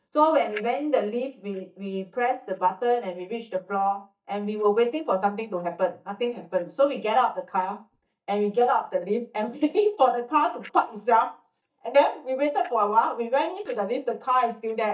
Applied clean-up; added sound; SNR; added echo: neural mask model DeepFilterNet 3.